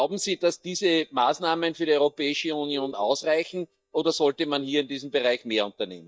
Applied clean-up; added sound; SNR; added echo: neural mask model DeepFilterNet 3.